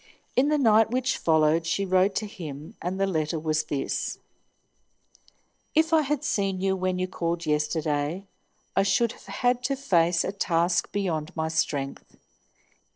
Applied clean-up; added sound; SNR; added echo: neural separator model SepFormer DNS4.